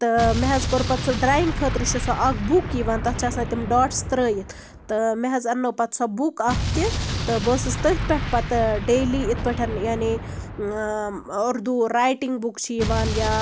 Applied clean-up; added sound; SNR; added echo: none; Explosion; 5 dB; none.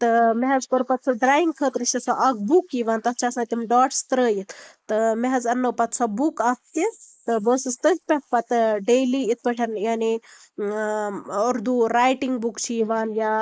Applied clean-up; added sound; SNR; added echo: neural mask model Resemble Enhance denoiser.